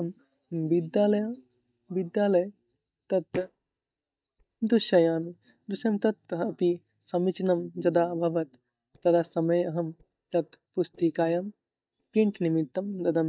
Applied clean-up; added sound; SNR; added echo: neural mask model DeepFilterNet 3.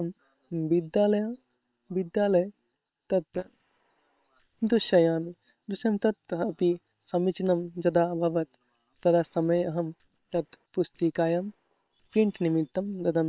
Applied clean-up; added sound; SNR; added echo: neural separator model SepFormer WHAM!.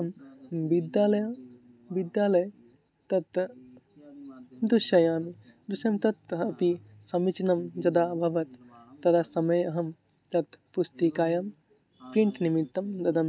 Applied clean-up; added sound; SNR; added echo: none; none; none; none.